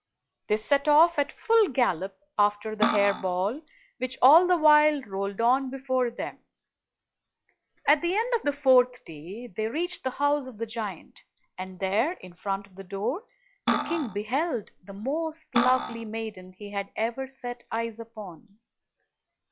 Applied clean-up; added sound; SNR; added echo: classical method log-MMSE.